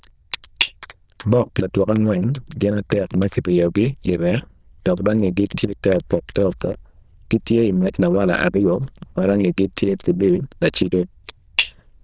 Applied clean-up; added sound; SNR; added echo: neural diffusion model UNIVERSE++.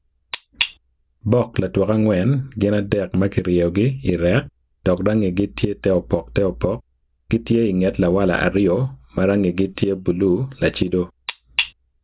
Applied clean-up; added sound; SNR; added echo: none; none; none; none.